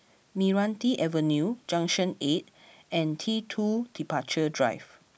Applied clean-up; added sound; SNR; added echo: none; none; none; none.